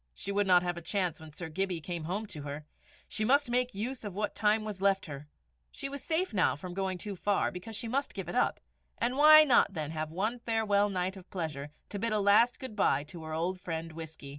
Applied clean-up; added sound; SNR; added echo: none; none; none; none.